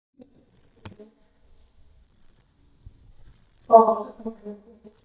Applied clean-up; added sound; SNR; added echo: neural mask model DeepFilterNet 3.